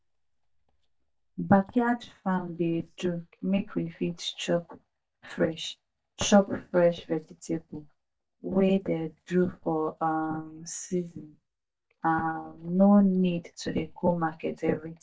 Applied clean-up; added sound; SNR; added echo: neural mask model DeepFilterNet 3.